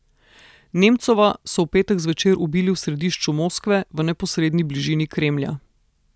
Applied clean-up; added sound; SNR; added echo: none; none; none; none.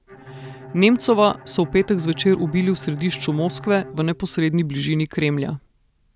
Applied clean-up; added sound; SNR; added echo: none; Bowed string instrument; 18 dB; none.